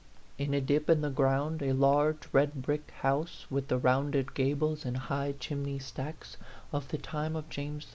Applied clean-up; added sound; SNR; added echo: none; none; none; none.